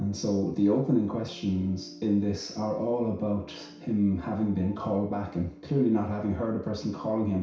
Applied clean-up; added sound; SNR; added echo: none; Organ; 15 dB; reverberation time 0.6 s.